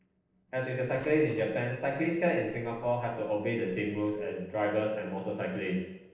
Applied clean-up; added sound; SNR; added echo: neural separator model SepFormer DNS4.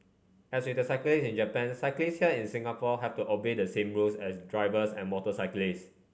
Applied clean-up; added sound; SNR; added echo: none; none; none; none.